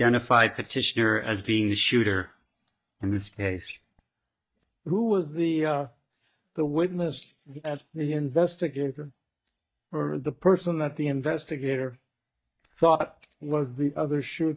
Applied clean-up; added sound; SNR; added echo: neural mask model DeepFilterNet 3.